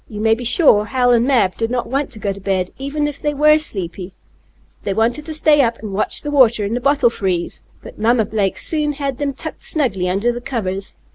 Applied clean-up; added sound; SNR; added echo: none; none; none; none.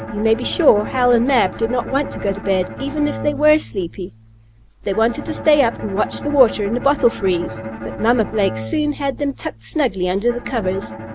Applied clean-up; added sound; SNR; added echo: none; Bowed string instrument; 11 dB; none.